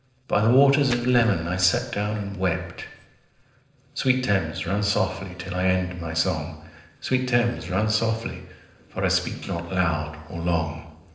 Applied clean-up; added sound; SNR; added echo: neural separator model SepFormer DNS4.